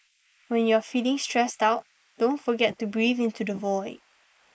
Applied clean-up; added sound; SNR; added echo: neural mask model Resemble Enhance denoiser.